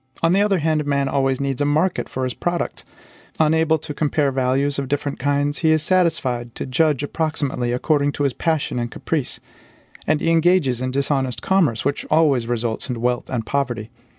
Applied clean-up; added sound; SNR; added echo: none; none; none; none.